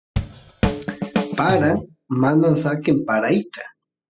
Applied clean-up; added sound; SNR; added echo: classical method spectral subtraction.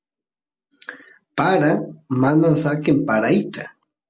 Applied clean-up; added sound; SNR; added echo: none; none; none; none.